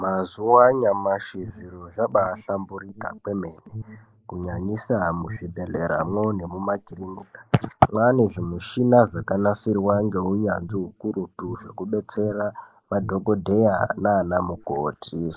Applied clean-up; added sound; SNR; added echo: neural mask model Resemble Enhance denoiser.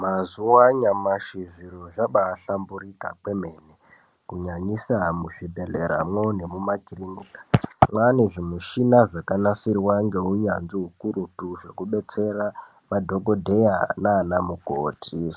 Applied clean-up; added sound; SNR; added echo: none; none; none; none.